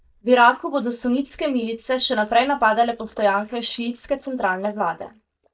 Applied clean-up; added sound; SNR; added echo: neural mask model DeepFilterNet 3.